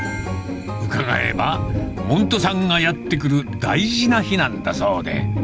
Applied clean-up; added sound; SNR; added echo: none; Thunder; 13 dB; none.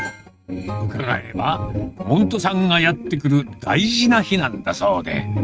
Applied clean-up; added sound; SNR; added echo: neural mask model RNNoise.